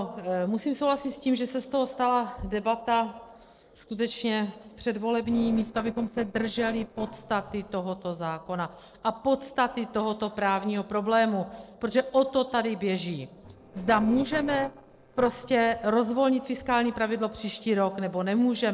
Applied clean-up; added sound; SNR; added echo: neural separator model SepFormer DNS4.